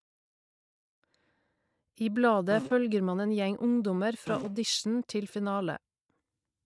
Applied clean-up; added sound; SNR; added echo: neural mask model RNNoise.